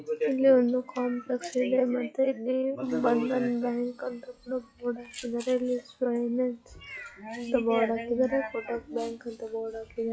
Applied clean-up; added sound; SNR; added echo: classical method log-MMSE.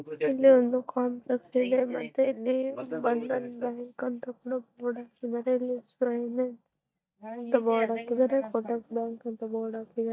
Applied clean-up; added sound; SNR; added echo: neural mask model DeepFilterNet 3.